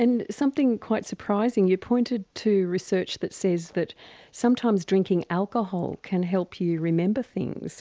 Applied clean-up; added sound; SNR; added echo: none; none; none; none.